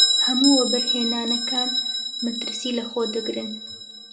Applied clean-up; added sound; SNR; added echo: none; Bell; -1 dB; reverberation time 0.8 s.